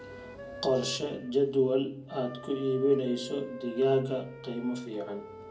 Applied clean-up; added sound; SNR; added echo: none; Wind instrument, woodwind instrument; 16 dB; reverberation time 0.2 s.